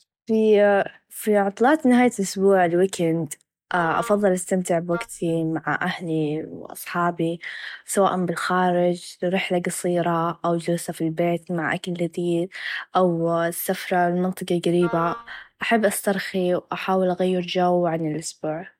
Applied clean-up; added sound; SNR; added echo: neural mask model DeepFilterNet 3.